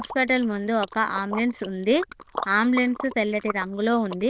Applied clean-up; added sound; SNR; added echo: neural diffusion model UNIVERSE++.